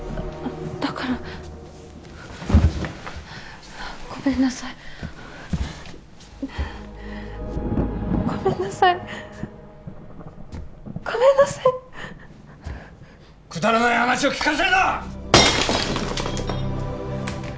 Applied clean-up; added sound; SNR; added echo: none; Thunder; 12 dB; none.